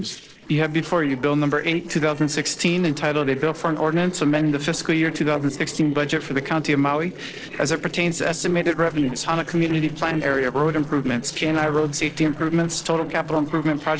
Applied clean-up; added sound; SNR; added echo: neural separator model SepFormer DNS4.